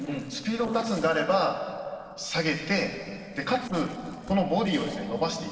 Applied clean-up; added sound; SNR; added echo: neural separator model SepFormer DNS4.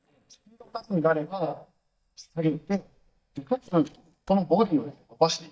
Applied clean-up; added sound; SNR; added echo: neural mask model DeepFilterNet 3.